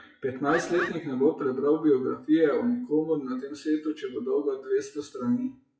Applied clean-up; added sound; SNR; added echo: classical method WPE with log-MMSE.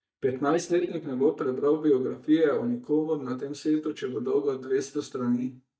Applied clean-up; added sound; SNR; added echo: neural mask model DeepFilterNet 3.